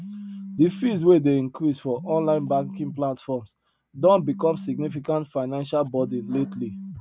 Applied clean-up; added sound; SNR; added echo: none; Telephone; 14 dB; none.